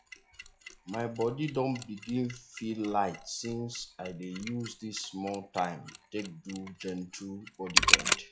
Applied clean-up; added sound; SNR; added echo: classical method log-MMSE.